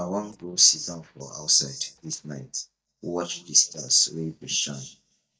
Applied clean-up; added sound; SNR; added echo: neural mask model DeepFilterNet 3.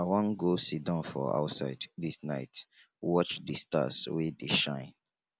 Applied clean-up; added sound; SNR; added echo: none; none; none; none.